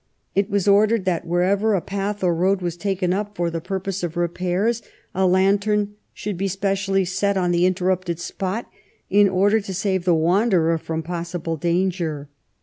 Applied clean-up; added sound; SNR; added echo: none; none; none; none.